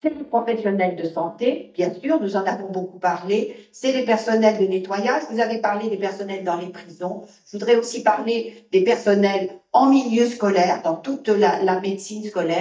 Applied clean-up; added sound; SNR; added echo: neural mask model DeepFilterNet 3.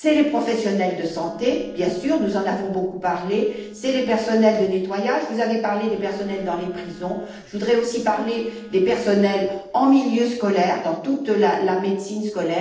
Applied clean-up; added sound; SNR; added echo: neural separator model SepFormer DNS4.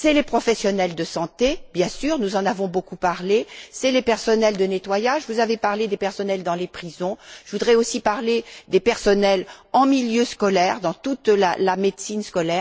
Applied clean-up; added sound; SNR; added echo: none; none; none; none.